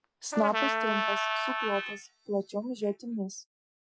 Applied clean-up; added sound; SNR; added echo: classical method Wiener filter.